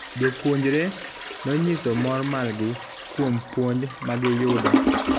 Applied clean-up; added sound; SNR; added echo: none; Toilet flush; 3 dB; none.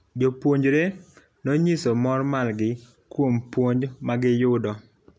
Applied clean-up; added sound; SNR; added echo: none; none; none; none.